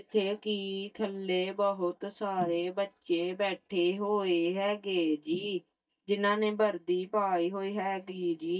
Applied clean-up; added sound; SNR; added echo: neural mask model DeepFilterNet 3.